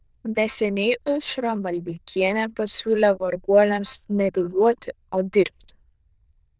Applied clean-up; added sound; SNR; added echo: neural diffusion model UNIVERSE++.